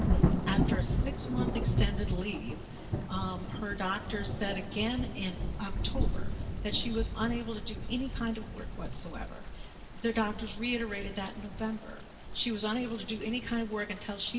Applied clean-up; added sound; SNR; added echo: none; Thunder / Rain; -2 dB; reverberation time 1.7 s.